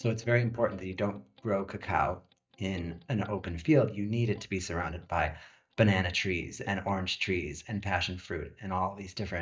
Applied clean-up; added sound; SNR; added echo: neural mask model DeepFilterNet 3.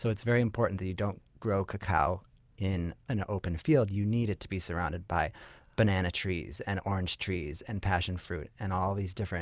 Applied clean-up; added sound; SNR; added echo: none; none; none; none.